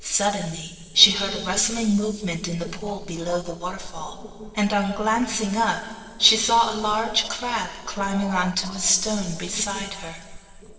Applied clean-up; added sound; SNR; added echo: neural separator model SepFormer DNS4.